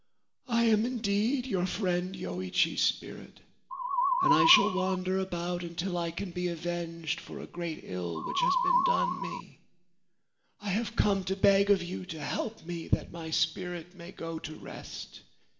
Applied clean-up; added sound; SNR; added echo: none; Musical instrument; -3 dB; reverberation time 0.7 s.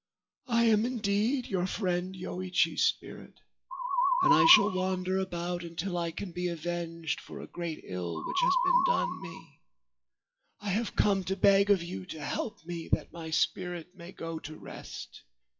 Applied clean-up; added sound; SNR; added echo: classical method WPE with log-MMSE.